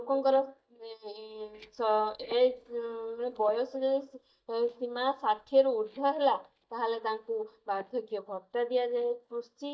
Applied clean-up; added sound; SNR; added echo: neural mask model DeepFilterNet 3.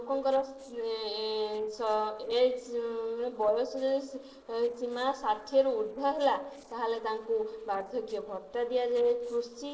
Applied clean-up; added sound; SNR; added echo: neural separator model SepFormer DNS4.